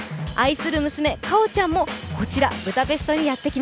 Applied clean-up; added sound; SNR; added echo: none; none; none; none.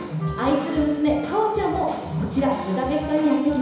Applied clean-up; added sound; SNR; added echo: none; Wind instrument, woodwind instrument; 16 dB; reverberation time 1.0 s.